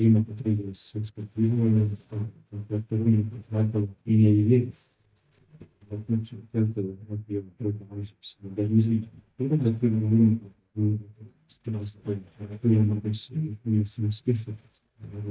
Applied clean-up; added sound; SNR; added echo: neural mask model DeepFilterNet 3.